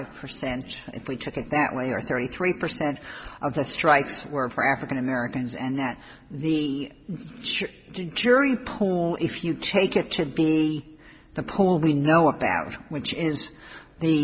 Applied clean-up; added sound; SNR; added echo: none; none; none; none.